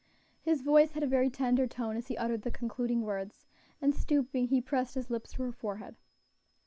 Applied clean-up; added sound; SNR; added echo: none; none; none; none.